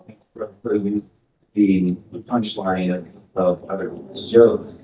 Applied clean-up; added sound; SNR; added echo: neural mask model DeepFilterNet 3.